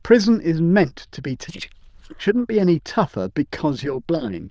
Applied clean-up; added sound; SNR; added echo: neural diffusion model UNIVERSE++.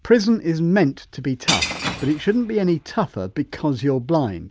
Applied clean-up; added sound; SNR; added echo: none; Shatter / Crushing; 8 dB; none.